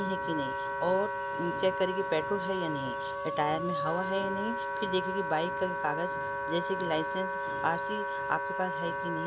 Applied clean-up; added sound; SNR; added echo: none; Wind instrument, woodwind instrument; 1 dB; none.